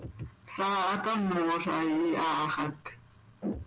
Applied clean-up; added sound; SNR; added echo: none; none; none; none.